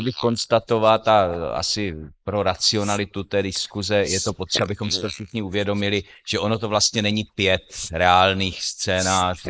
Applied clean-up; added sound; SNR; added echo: neural mask model Resemble Enhance denoiser.